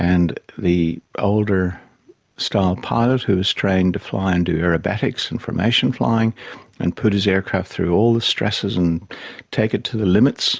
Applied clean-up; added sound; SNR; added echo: none; none; none; none.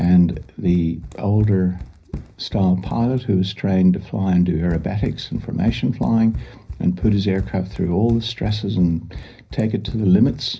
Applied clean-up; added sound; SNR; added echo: none; Run; 15 dB; reverberation time 0.5 s.